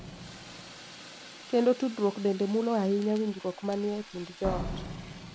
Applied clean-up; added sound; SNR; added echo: none; Slam + Fire; 11 dB; none.